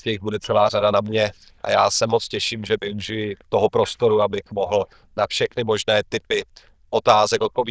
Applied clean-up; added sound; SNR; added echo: neural diffusion model UNIVERSE++.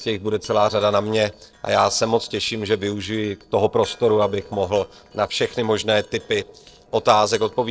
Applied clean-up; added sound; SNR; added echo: neural separator model SepFormer DNS4.